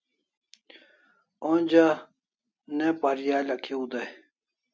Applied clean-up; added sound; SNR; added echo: none; none; none; none.